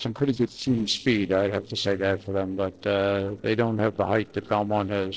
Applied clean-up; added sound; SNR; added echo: neural separator model SepFormer DNS4.